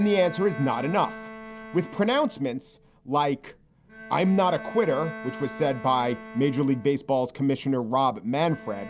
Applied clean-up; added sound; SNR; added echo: none; Bowed string instrument; 16 dB; none.